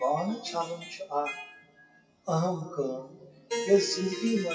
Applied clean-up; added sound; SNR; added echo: classical method WPE with log-MMSE.